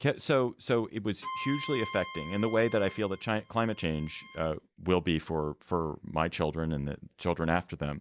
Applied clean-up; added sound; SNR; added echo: none; Bowed string instrument; 12 dB; none.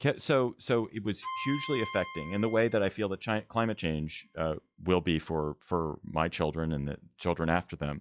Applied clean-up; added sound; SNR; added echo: classical method log-MMSE.